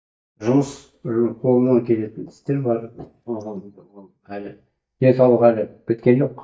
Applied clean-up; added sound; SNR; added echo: neural mask model DeepFilterNet 3.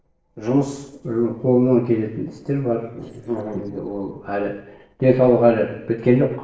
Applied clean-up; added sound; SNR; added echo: neural separator model SepFormer DNS4.